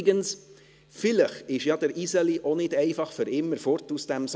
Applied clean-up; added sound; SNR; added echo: none; none; none; none.